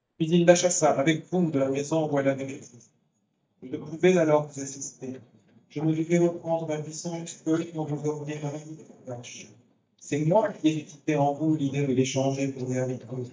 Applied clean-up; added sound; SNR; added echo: neural mask model DeepFilterNet 3.